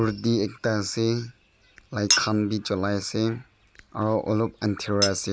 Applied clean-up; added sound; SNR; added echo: none; Chink, clink; 8 dB; none.